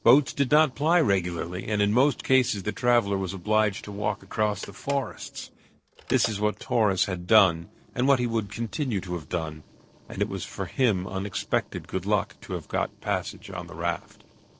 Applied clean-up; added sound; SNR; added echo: neural separator model SepFormer DNS4.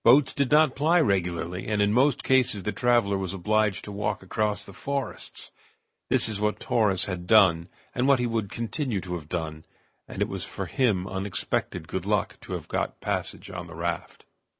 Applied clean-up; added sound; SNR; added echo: none; none; none; none.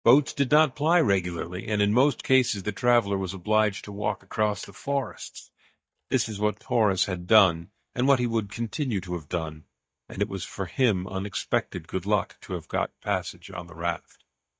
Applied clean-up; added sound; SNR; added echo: neural mask model DeepFilterNet 3.